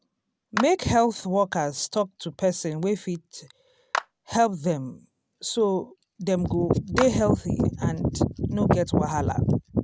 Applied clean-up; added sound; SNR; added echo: none; Clapping; 11 dB; none.